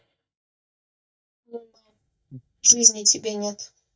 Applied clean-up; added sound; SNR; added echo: neural mask model DeepFilterNet 3.